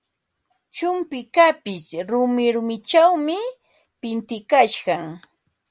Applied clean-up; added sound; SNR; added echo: none; none; none; none.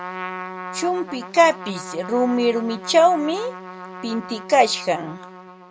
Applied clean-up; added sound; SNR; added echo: none; Trumpet; 13 dB; none.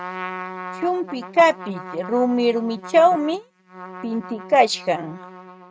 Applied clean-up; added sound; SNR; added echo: neural mask model RNNoise.